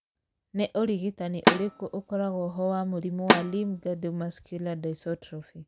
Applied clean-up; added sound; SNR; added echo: none; Snare drum; -3 dB; none.